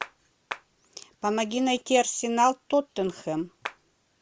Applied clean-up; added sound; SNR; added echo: none; Clapping; 10 dB; none.